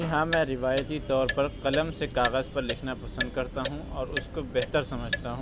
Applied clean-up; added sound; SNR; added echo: none; Clock + Bell; 5 dB; none.